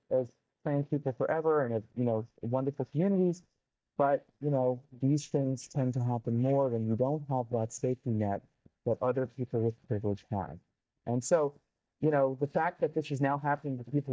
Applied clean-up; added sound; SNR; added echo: neural mask model DeepFilterNet 3.